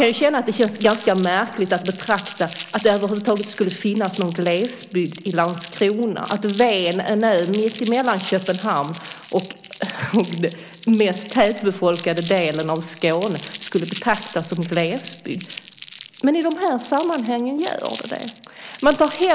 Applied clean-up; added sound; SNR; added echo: none; Crumpling, crinkling; 19 dB; none.